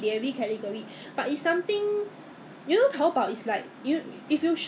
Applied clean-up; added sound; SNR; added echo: none; none; none; none.